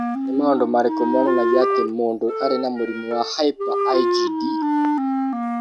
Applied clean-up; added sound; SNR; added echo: none; Wind instrument, woodwind instrument; 0 dB; none.